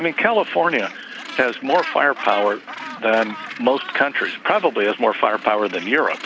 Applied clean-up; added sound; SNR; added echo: none; Gull, seagull; 14 dB; none.